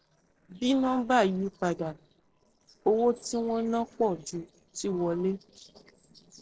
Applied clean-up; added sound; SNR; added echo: neural separator model SepFormer DNS4.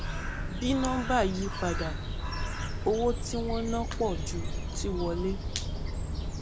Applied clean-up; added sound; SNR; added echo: none; Bird; 0 dB; none.